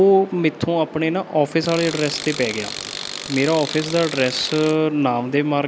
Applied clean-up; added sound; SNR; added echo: none; Tools; 11 dB; none.